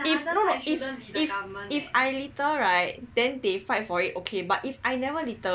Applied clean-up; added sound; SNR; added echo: none; none; none; none.